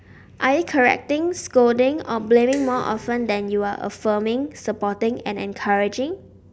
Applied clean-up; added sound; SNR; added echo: none; Dishes, pots, and pans; 18 dB; none.